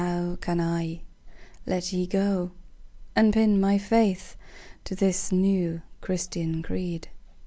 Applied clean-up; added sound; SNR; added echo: none; none; none; none.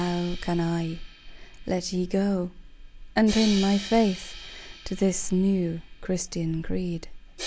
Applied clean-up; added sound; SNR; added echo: none; Crash cymbal; 15 dB; none.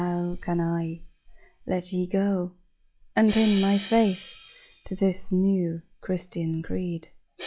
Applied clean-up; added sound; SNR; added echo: classical method log-MMSE.